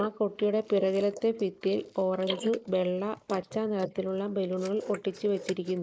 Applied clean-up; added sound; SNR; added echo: neural mask model Resemble Enhance denoiser.